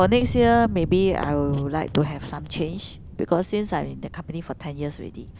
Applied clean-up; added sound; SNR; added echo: none; Thunder; 11 dB; none.